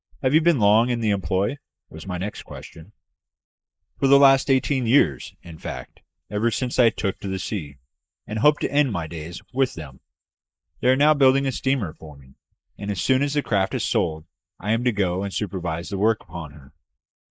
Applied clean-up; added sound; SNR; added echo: neural mask model Resemble Enhance denoiser.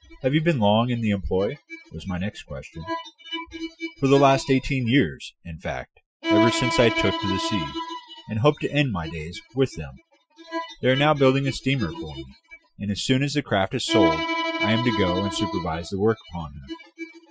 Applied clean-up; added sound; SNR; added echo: classical method Wiener filter.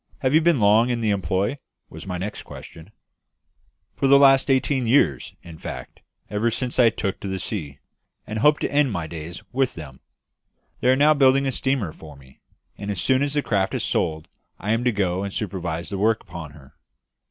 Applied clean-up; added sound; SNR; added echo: none; none; none; none.